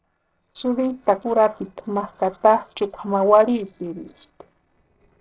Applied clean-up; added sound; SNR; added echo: neural separator model SepFormer DNS4.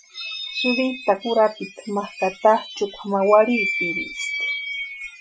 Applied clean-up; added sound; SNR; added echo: classical method Wiener filter.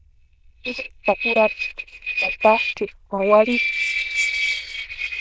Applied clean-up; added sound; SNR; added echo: neural diffusion model UNIVERSE++.